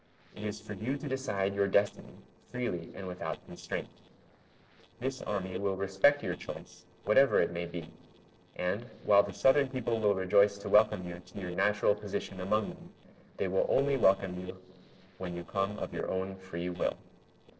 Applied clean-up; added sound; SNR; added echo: neural separator model SepFormer DNS4.